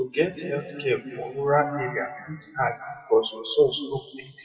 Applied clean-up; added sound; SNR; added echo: classical method WPE with log-MMSE.